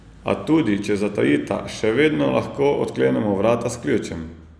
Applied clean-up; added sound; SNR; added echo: none; none; none; none.